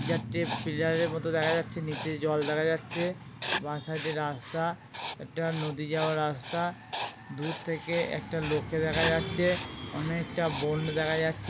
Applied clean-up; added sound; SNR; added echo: none; Writing; 10 dB; none.